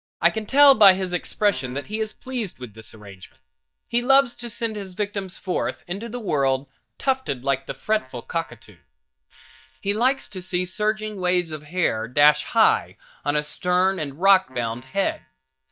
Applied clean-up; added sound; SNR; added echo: neural mask model DeepFilterNet 3.